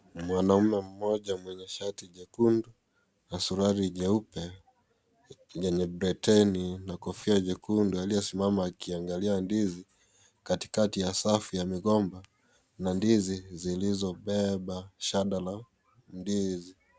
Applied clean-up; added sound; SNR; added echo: none; none; none; none.